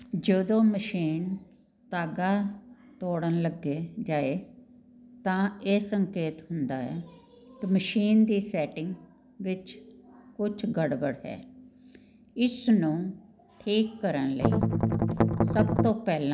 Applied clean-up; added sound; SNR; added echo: none; Strum; -4 dB; none.